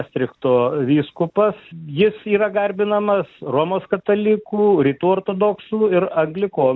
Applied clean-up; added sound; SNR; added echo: none; none; none; none.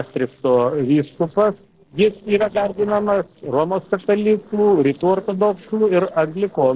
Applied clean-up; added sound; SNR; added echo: neural separator model SepFormer DNS4.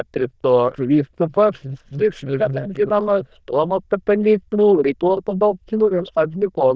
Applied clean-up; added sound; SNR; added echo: neural diffusion model UNIVERSE++.